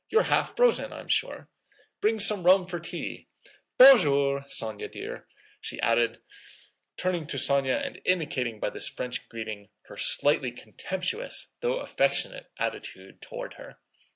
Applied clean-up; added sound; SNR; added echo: none; none; none; none.